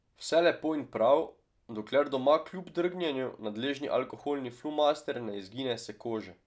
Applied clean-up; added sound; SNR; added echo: none; none; none; none.